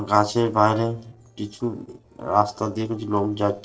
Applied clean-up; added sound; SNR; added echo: neural separator model SepFormer DNS4.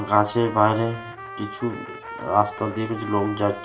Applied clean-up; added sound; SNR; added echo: none; Trumpet; 13 dB; reverberation time 0.5 s.